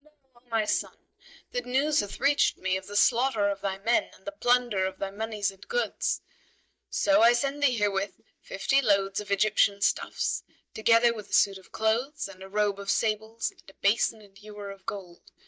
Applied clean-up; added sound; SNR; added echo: neural mask model DeepFilterNet 3.